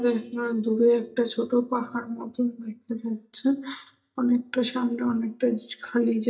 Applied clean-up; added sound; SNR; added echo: neural mask model DeepFilterNet 3.